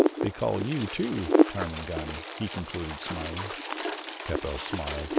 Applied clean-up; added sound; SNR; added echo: none; Wind; -4 dB; none.